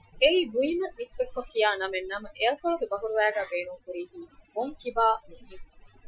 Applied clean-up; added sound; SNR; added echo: classical method Wiener filter.